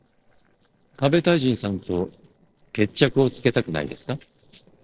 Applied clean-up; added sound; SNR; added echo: neural separator model SepFormer DNS4.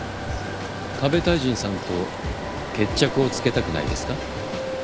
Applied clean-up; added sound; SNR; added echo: none; Stream; 8 dB; none.